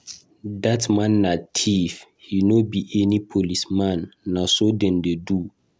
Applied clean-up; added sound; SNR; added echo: none; none; none; none.